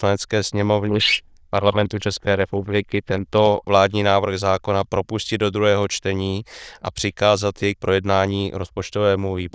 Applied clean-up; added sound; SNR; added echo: neural diffusion model UNIVERSE++.